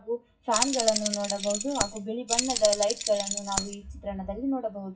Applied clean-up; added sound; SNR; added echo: classical method WPE with log-MMSE.